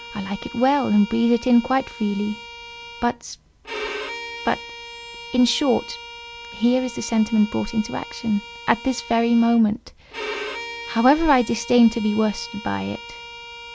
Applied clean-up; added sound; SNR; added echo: none; Bowed string instrument; 14 dB; none.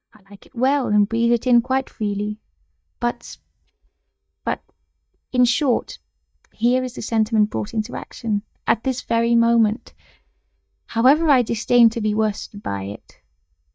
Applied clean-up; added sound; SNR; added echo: neural mask model DeepFilterNet 3.